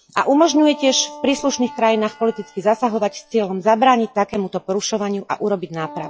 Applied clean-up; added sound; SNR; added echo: classical method log-MMSE.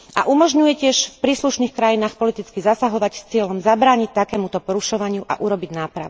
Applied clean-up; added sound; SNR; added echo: none; none; none; none.